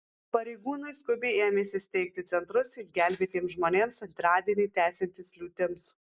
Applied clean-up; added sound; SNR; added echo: none; Tools; 18 dB; none.